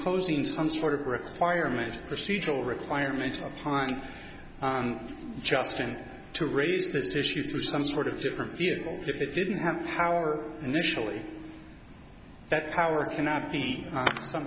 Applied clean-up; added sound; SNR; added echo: none; none; none; none.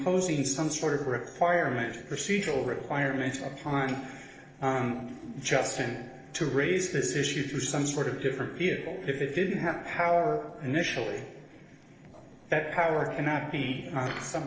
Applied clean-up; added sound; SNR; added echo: neural separator model SepFormer DNS4.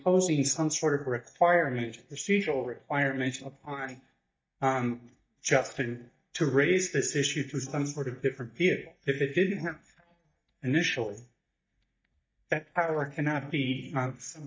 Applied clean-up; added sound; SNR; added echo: neural mask model DeepFilterNet 3.